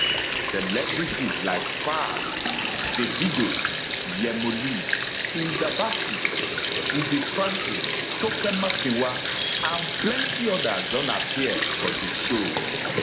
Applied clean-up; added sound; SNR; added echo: none; Sink (filling or washing); -2 dB; none.